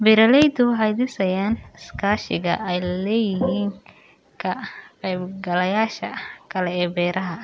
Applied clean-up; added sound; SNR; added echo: none; none; none; none.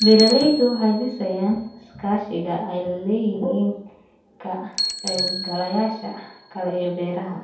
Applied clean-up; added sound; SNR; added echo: none; Bicycle; 8 dB; reverberation time 0.7 s.